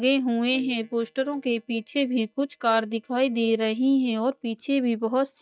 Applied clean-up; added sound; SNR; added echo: neural mask model DeepFilterNet 3.